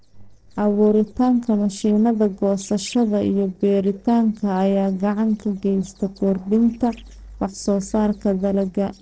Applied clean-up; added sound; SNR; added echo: neural separator model SepFormer DNS4.